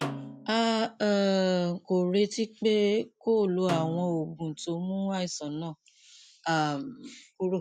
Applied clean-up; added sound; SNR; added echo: none; Snare drum; 14 dB; none.